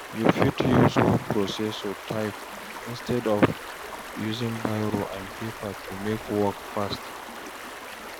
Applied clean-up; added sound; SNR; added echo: none; Stream; 11 dB; none.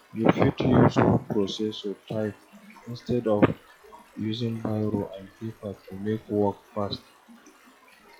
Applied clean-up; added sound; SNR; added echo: classical method log-MMSE.